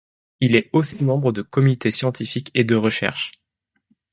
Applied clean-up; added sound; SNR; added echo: neural mask model DeepFilterNet 3.